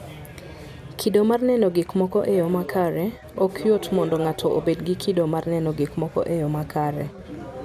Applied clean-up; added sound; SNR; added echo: none; none; none; none.